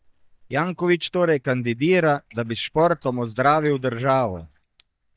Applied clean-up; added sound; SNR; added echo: neural mask model DeepFilterNet 3.